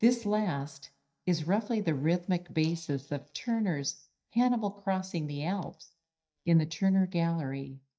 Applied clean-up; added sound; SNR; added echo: neural mask model DeepFilterNet 3.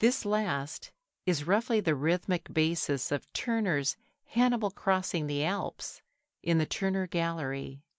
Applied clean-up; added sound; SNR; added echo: none; none; none; none.